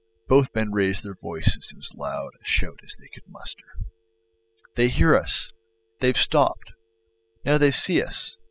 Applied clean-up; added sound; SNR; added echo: classical method spectral subtraction.